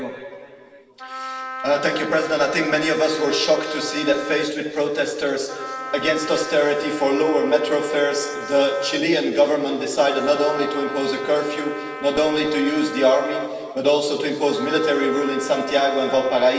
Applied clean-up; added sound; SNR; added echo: none; Wind instrument, woodwind instrument; 13 dB; reverberation time 2.4 s.